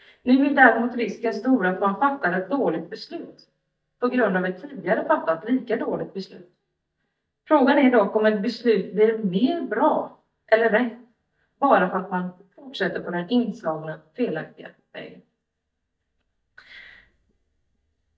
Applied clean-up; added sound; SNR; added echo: neural mask model DeepFilterNet 3.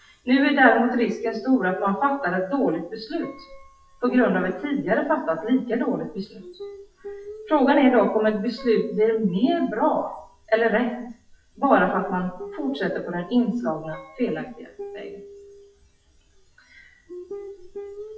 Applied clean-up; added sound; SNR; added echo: classical method WPE with log-MMSE.